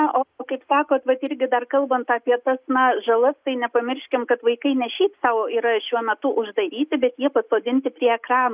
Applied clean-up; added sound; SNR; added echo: none; none; none; none.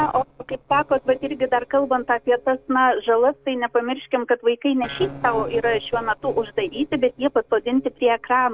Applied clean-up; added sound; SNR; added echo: neural separator model SepFormer DNS4.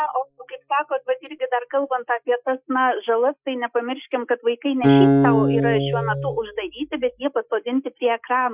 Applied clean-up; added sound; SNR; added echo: classical method Wiener filter.